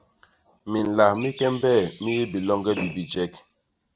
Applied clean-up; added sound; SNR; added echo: none; Slam + Chirp, tweet; 13 dB; none.